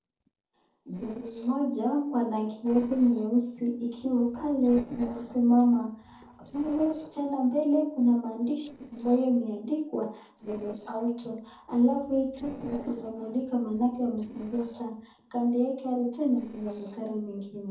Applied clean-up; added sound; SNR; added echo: neural separator model SepFormer DNS4.